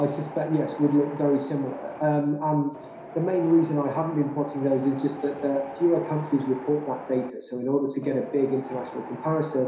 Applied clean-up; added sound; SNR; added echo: none; Wind; 15 dB; reverberation time 0.7 s.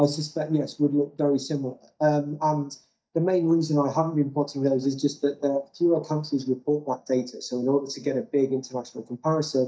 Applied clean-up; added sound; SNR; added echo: neural mask model DeepFilterNet 3.